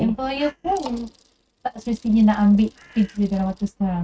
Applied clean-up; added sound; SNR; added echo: neural mask model RNNoise.